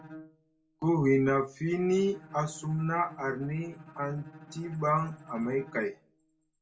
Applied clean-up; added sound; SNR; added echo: none; Bowed string instrument; 20 dB; reverberation time 0.2 s.